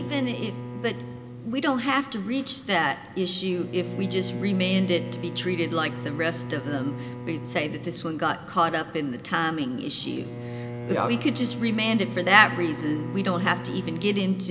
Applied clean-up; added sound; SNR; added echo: none; Bowed string instrument; 10 dB; reverberation time 0.5 s.